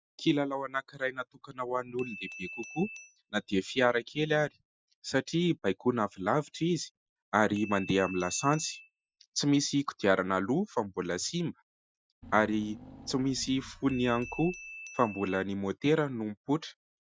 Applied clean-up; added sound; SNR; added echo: classical method Wiener filter.